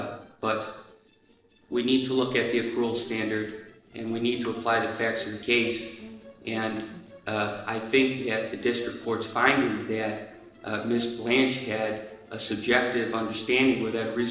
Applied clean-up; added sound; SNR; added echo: neural separator model SepFormer DNS4.